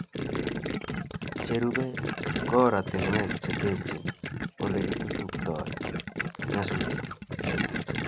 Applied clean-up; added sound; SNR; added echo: none; Gurgling; 0 dB; none.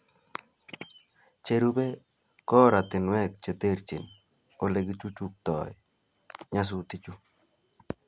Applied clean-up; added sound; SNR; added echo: none; none; none; none.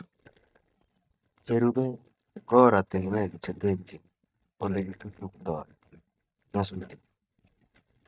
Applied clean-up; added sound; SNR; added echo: neural mask model DeepFilterNet 3.